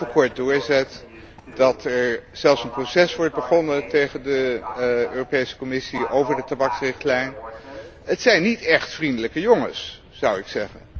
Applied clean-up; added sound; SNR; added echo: none; Livestock, farm animals, working animals; 14 dB; none.